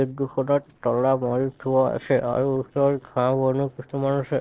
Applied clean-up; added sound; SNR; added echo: neural separator model SepFormer DNS4.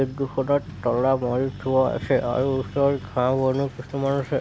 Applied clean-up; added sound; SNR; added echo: none; Truck; 15 dB; none.